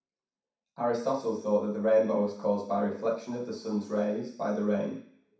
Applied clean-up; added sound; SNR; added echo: none; none; none; reverberation time 0.6 s.